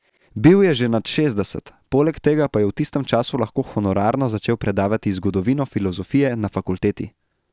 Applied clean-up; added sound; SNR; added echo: none; none; none; none.